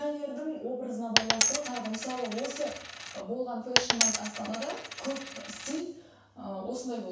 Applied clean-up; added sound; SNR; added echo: none; Coin (dropping); -3 dB; reverberation time 0.7 s.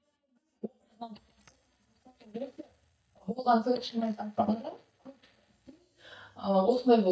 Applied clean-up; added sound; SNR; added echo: neural mask model DeepFilterNet 3.